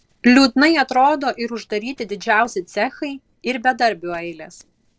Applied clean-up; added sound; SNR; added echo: neural separator model SepFormer DNS4.